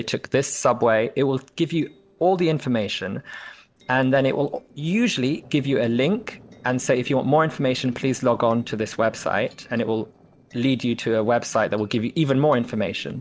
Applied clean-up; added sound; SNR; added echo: neural separator model SepFormer DNS4.